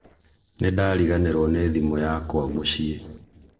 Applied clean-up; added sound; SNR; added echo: neural separator model SepFormer DNS4.